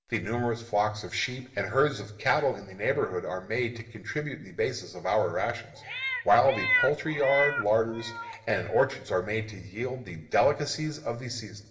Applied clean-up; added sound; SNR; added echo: none; Meow; 4 dB; reverberation time 2.0 s.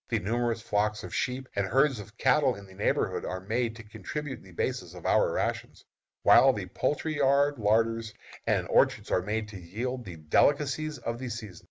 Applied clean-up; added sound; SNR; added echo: none; none; none; none.